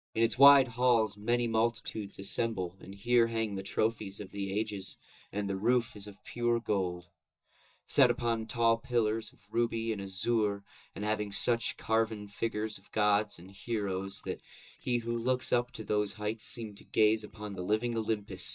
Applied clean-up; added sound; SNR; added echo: neural mask model DeepFilterNet 3.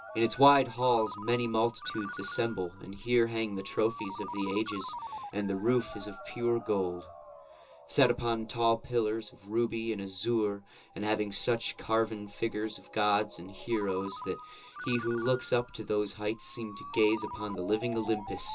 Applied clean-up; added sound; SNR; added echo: none; Ringtone; 14 dB; reverberation time 0.2 s.